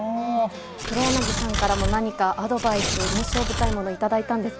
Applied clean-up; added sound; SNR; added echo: none; Tearing; 1 dB; none.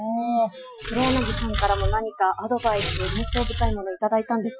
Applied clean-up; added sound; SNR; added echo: classical method Wiener filter.